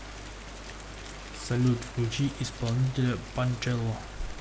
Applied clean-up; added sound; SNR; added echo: none; Rain; 14 dB; none.